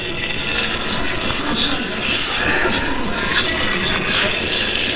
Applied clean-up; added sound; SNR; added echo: neural separator model SepFormer WHAMR!.